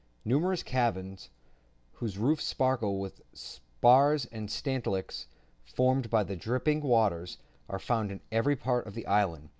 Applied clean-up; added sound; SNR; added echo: none; none; none; none.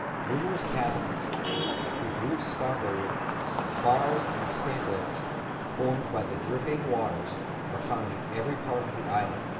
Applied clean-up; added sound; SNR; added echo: none; Traffic noise, roadway noise / Vehicle horn, car horn, honking; 0 dB; reverberation time 0.7 s.